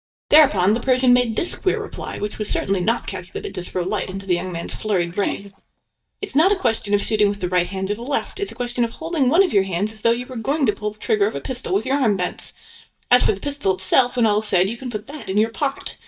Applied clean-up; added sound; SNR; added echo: neural mask model DeepFilterNet 3.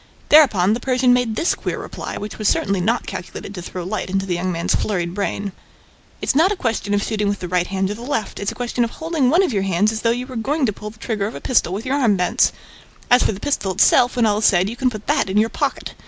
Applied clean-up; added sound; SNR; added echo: none; none; none; none.